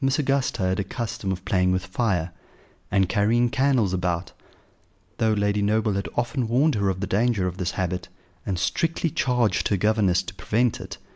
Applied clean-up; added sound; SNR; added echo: none; none; none; none.